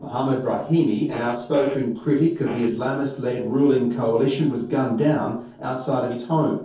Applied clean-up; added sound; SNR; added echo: neural separator model SepFormer DNS4.